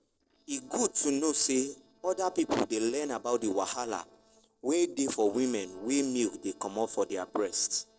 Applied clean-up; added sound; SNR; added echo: neural separator model SepFormer DNS4.